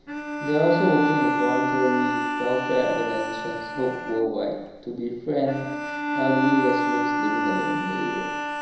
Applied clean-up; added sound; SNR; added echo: none; Bowed string instrument; 1 dB; reverberation time 1.0 s.